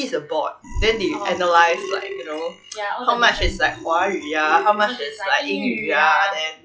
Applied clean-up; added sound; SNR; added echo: classical method log-MMSE.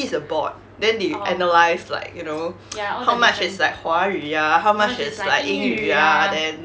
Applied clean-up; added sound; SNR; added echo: none; none; none; none.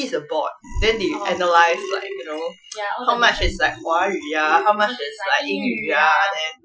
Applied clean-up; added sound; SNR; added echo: classical method Wiener filter.